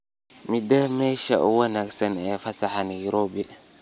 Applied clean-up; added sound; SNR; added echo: none; none; none; none.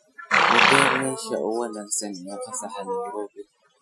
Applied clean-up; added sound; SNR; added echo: classical method Wiener filter.